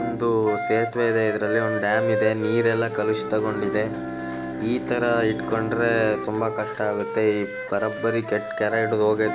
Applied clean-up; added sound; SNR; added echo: none; Bowed string instrument + Wind instrument, woodwind instrument; 6 dB; none.